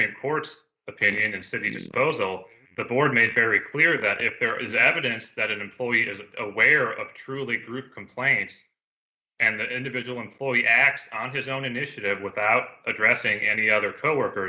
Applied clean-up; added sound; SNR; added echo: neural mask model Resemble Enhance denoiser.